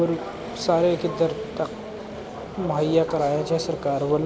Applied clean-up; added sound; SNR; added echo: none; Waves, surf; 18 dB; none.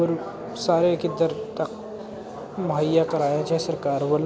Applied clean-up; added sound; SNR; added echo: none; none; none; none.